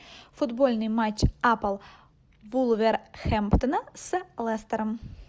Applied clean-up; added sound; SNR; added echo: none; none; none; none.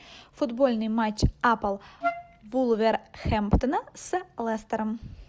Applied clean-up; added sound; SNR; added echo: none; Wind instrument, woodwind instrument; 6 dB; none.